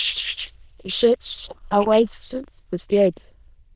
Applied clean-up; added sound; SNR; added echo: neural diffusion model UNIVERSE++.